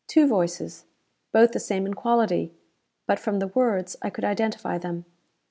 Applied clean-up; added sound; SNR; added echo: none; none; none; none.